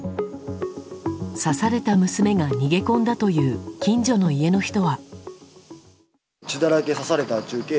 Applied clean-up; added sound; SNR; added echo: none; none; none; none.